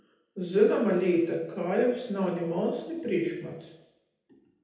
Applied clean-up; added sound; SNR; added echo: none; none; none; reverberation time 0.8 s.